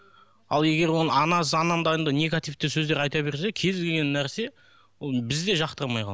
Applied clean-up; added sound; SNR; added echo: none; none; none; none.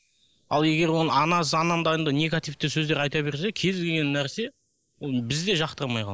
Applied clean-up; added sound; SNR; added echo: neural mask model Resemble Enhance denoiser.